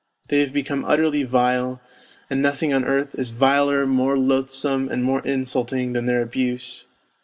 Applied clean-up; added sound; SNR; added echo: none; none; none; none.